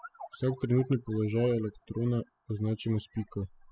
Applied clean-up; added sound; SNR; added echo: classical method spectral subtraction.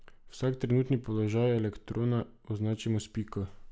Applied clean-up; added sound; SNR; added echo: none; none; none; none.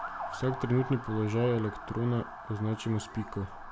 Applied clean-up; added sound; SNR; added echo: none; Motor vehicle (road) / Siren; 11 dB; none.